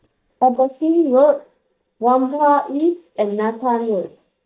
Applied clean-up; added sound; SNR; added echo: neural mask model DeepFilterNet 3.